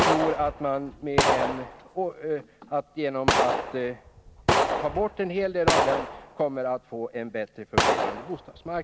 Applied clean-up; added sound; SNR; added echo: none; Gunshot, gunfire; -2 dB; none.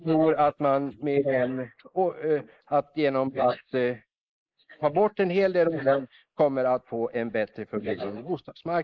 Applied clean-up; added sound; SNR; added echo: neural mask model Resemble Enhance denoiser.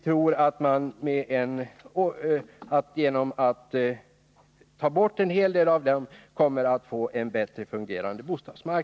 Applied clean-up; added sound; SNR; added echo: none; none; none; none.